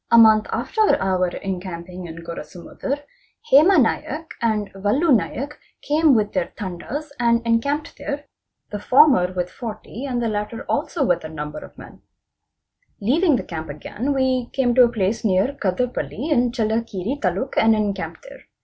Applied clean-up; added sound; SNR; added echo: none; none; none; none.